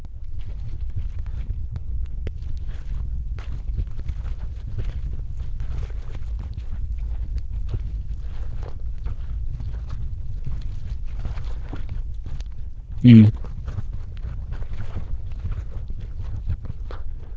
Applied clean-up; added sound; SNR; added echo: neural diffusion model UNIVERSE++.